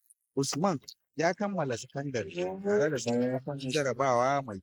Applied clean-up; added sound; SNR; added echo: neural mask model Resemble Enhance denoiser.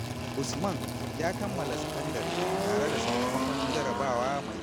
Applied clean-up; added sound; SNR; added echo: none; Engine; -3 dB; none.